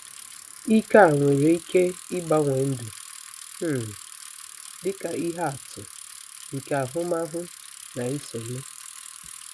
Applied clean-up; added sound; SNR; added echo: none; Bicycle; 14 dB; none.